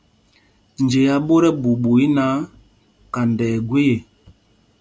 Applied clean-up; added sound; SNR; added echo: none; none; none; none.